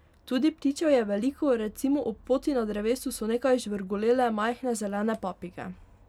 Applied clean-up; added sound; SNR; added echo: none; none; none; none.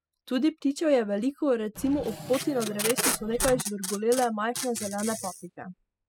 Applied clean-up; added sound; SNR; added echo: classical method spectral subtraction.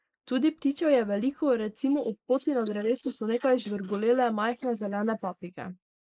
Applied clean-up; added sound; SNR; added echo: neural mask model Resemble Enhance denoiser.